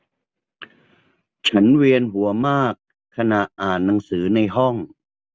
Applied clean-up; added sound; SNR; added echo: none; none; none; none.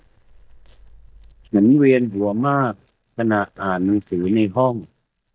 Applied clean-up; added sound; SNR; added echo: neural mask model DeepFilterNet 3.